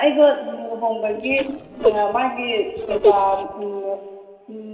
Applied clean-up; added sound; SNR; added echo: neural separator model SepFormer DNS4.